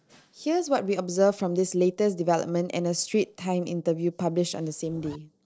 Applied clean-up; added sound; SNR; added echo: neural separator model SepFormer DNS4.